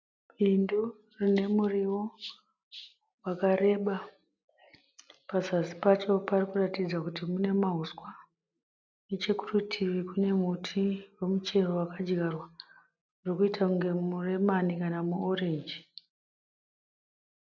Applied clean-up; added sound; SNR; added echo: none; none; none; none.